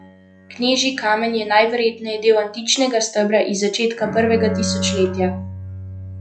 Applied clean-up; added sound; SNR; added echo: classical method log-MMSE.